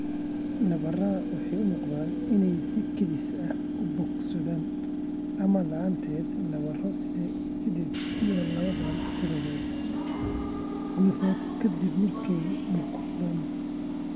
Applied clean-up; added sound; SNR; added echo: none; Subway, metro, underground / Train; 0 dB; none.